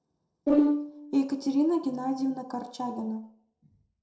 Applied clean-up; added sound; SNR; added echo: neural separator model SepFormer DNS4.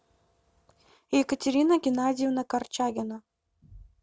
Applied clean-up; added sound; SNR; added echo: none; none; none; none.